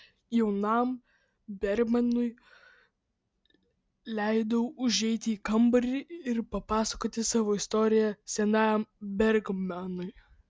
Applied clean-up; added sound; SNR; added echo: none; none; none; none.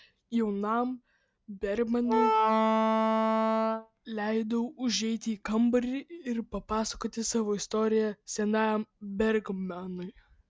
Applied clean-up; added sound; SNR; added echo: none; Wind instrument, woodwind instrument; -4 dB; none.